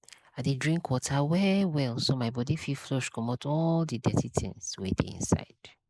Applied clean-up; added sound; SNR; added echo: neural mask model Resemble Enhance denoiser.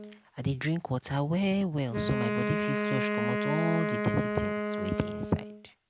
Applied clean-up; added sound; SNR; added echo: none; Wind instrument, woodwind instrument; 1 dB; none.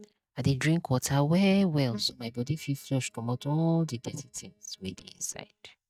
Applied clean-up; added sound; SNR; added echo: neural mask model DeepFilterNet 3.